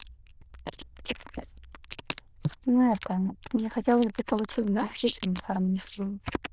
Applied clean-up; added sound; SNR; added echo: neural diffusion model UNIVERSE++.